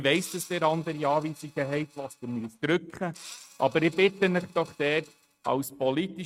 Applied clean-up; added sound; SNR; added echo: neural mask model RNNoise.